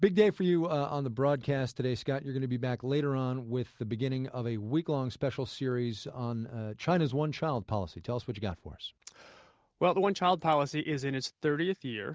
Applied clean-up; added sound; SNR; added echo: none; none; none; none.